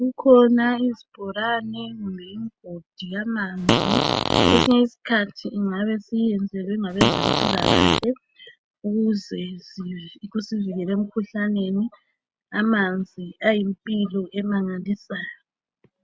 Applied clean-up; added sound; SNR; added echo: none; Fart; -4 dB; none.